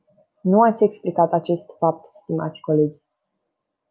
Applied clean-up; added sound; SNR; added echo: none; none; none; none.